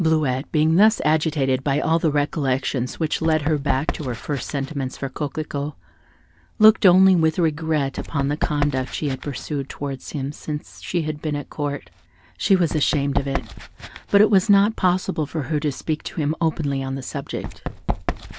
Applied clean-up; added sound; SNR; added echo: none; Run; 11 dB; none.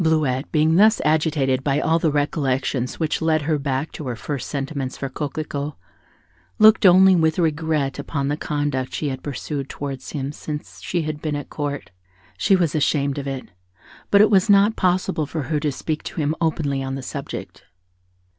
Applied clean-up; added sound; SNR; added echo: none; none; none; none.